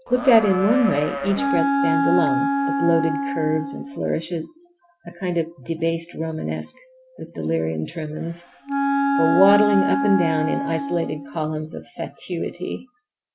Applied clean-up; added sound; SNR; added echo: none; Livestock, farm animals, working animals + Wind instrument, woodwind instrument; 0 dB; none.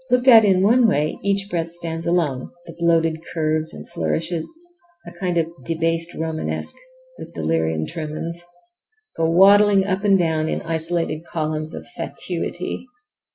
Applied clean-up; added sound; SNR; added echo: none; none; none; none.